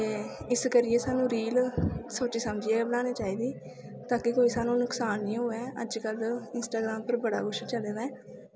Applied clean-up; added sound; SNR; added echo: none; none; none; none.